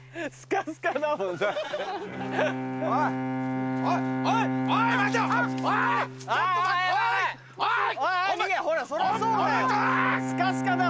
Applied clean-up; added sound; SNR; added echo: none; Bowed string instrument; 5 dB; none.